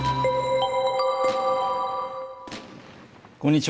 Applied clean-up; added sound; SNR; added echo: none; Gunshot, gunfire; 19 dB; none.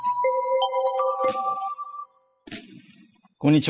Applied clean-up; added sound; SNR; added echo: classical method spectral subtraction.